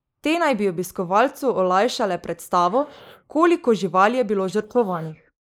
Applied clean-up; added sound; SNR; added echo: neural mask model Resemble Enhance denoiser.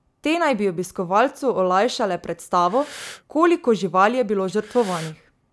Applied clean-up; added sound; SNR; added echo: none; Breathing; 19 dB; none.